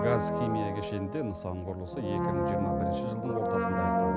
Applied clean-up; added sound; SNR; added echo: none; Brass instrument; -3 dB; none.